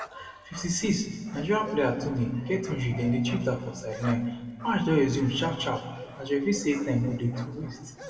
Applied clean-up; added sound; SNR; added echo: none; Bark; 18 dB; reverberation time 1.4 s.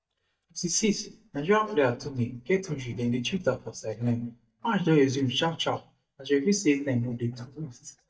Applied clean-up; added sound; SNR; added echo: neural mask model DeepFilterNet 3.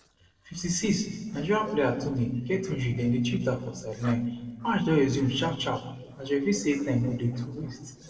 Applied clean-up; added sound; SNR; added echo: neural separator model SepFormer DNS4.